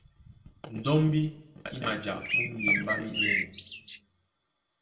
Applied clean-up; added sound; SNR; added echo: none; Bird; -2 dB; reverberation time 0.6 s.